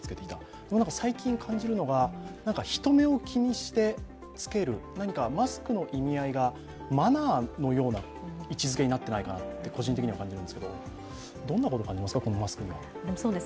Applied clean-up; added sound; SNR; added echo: none; none; none; none.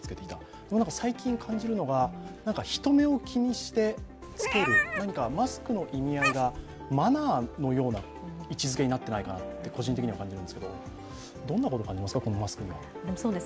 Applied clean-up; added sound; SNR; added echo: none; Meow; 2 dB; none.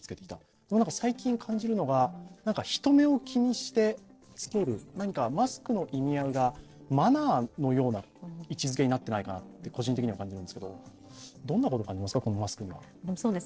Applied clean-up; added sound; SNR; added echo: neural separator model SepFormer DNS4.